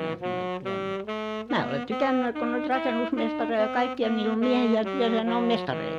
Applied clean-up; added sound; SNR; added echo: none; Wind instrument, woodwind instrument; 4 dB; none.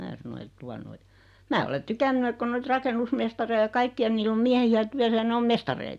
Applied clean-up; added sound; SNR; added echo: none; none; none; none.